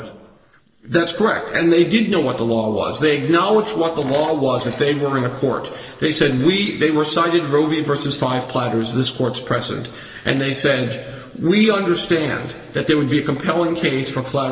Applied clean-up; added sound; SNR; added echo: neural separator model SepFormer DNS4.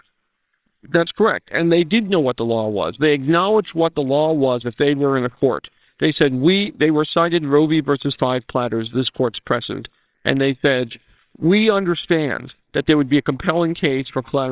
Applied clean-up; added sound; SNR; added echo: neural separator model SepFormer WHAMR!.